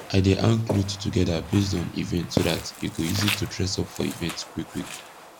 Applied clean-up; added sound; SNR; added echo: none; Walk, footsteps; 9 dB; none.